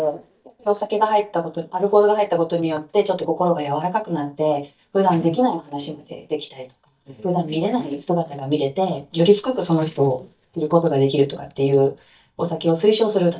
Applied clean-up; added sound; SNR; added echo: neural mask model DeepFilterNet 3.